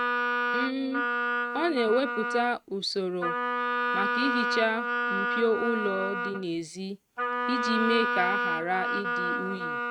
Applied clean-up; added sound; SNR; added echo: neural mask model RNNoise.